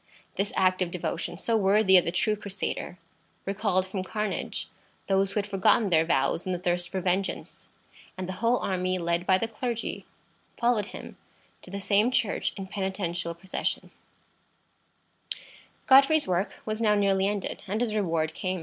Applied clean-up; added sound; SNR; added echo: none; none; none; none.